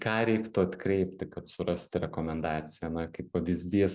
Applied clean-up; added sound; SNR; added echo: none; none; none; none.